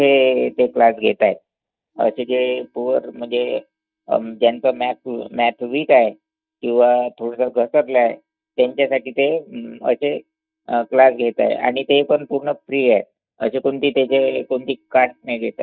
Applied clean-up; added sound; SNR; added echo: neural mask model DeepFilterNet 3.